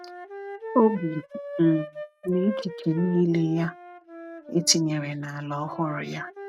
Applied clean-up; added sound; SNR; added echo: neural mask model RNNoise.